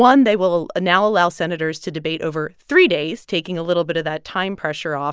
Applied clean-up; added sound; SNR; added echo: none; none; none; none.